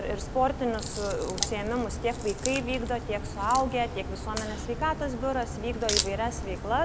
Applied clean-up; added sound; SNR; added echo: none; Crack; 4 dB; none.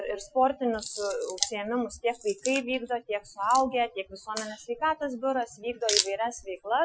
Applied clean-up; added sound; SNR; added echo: classical method Wiener filter.